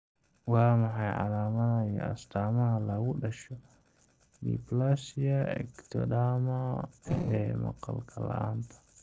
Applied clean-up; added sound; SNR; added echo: neural separator model SepFormer DNS4.